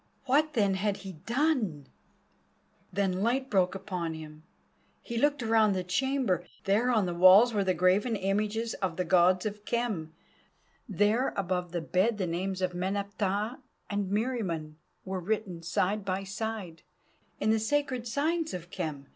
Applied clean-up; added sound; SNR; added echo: none; none; none; none.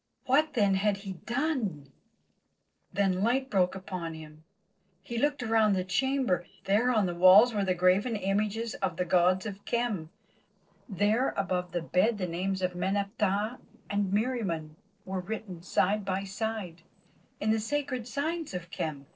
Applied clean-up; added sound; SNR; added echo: neural separator model SepFormer DNS4.